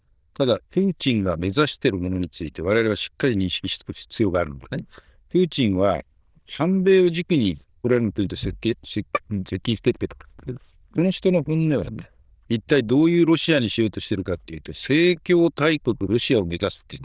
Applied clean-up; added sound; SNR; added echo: neural diffusion model UNIVERSE++.